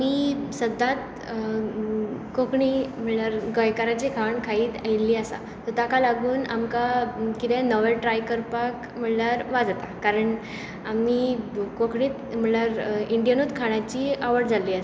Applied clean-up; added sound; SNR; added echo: none; none; none; none.